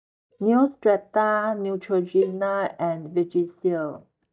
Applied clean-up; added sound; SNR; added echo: neural mask model DeepFilterNet 3.